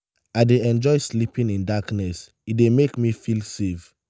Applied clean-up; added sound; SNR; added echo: none; none; none; none.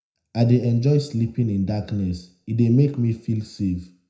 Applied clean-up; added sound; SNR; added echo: none; none; none; reverberation time 0.5 s.